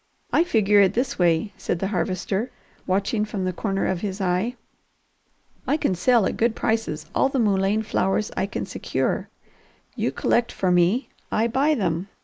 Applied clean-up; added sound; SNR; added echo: neural mask model Resemble Enhance denoiser.